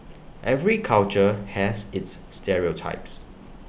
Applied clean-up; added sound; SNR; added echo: none; none; none; none.